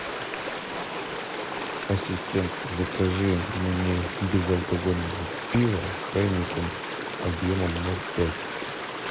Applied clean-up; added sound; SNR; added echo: none; Stream; 4 dB; none.